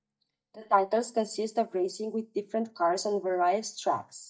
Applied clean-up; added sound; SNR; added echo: neural mask model DeepFilterNet 3.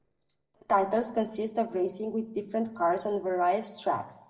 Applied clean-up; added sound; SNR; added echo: neural separator model SepFormer DNS4.